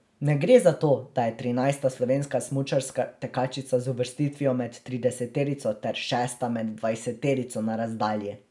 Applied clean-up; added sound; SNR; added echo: none; none; none; none.